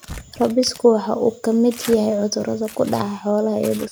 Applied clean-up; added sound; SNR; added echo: none; Tearing; 19 dB; none.